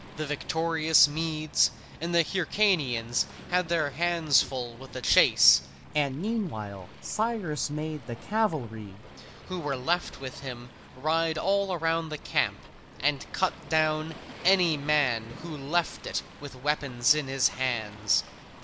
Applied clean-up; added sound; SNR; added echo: none; Waves, surf; 17 dB; none.